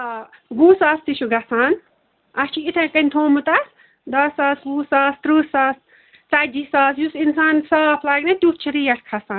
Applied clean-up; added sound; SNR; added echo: neural mask model Resemble Enhance denoiser.